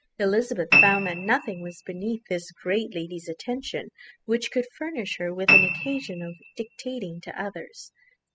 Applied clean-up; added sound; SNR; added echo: classical method spectral subtraction.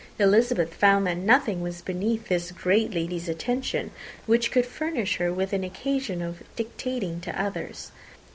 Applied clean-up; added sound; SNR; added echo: none; none; none; none.